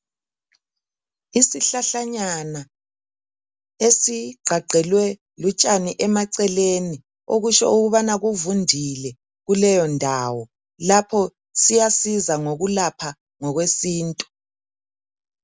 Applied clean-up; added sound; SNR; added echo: none; none; none; none.